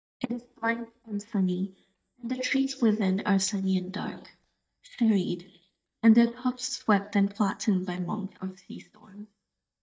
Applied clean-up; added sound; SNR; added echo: neural mask model DeepFilterNet 3.